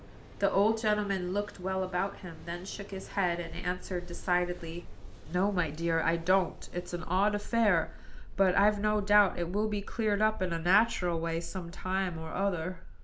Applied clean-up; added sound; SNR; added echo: none; Mechanical fan; 9 dB; none.